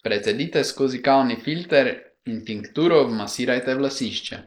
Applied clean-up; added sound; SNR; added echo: neural mask model Resemble Enhance denoiser.